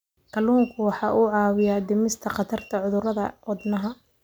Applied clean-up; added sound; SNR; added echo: none; none; none; none.